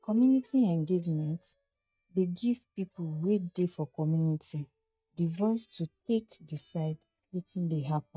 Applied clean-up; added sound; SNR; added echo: neural mask model DeepFilterNet 3.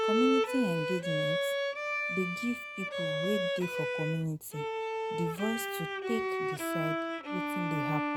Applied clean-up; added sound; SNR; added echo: none; Bowed string instrument; -2 dB; none.